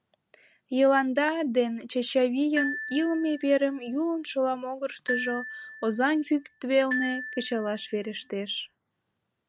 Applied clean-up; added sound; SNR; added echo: none; Glockenspiel; 10 dB; none.